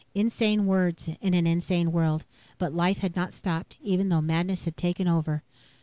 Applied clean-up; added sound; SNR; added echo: none; none; none; none.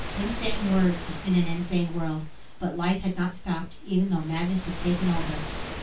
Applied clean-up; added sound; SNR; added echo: none; Waves, surf; 10 dB; reverberation time 0.2 s.